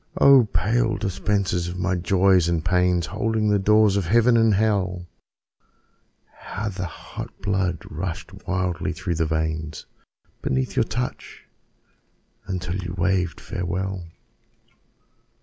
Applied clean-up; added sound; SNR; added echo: none; none; none; none.